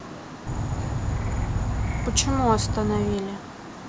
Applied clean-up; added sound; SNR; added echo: none; Insect; -2 dB; none.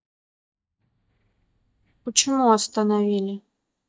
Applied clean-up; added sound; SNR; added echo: neural mask model DeepFilterNet 3.